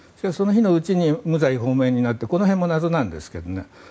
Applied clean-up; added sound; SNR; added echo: none; none; none; none.